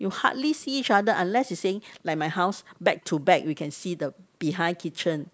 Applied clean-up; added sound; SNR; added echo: neural mask model Resemble Enhance denoiser.